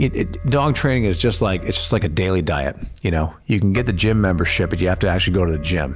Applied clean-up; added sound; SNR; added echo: none; Keyboard (musical); 12 dB; none.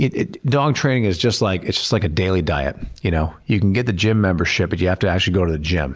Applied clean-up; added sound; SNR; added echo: none; none; none; none.